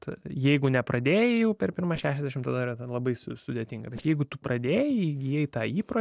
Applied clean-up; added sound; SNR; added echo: neural separator model SepFormer DNS4.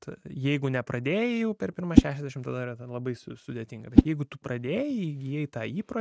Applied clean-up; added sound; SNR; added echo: neural mask model RNNoise.